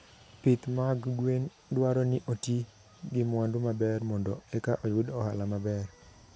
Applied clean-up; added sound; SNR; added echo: none; none; none; none.